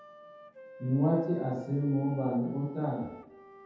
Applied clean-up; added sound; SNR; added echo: none; Wind instrument, woodwind instrument; 19 dB; reverberation time 0.9 s.